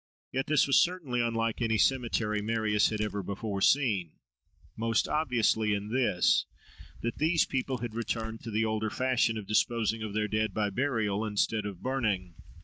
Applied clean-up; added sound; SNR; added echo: neural mask model DeepFilterNet 3.